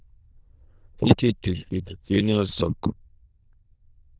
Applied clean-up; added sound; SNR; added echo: neural diffusion model UNIVERSE++.